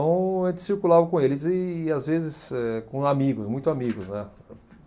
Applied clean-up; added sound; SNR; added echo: none; none; none; none.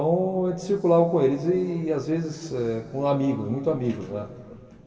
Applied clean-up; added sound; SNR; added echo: none; none; none; reverberation time 2.3 s.